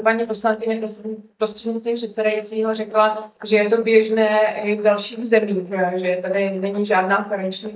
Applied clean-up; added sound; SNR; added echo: neural mask model DeepFilterNet 3.